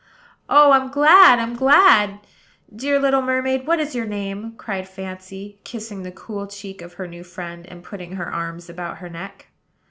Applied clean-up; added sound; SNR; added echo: none; none; none; none.